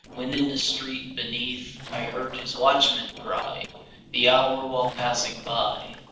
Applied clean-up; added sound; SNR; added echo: neural separator model SepFormer DNS4.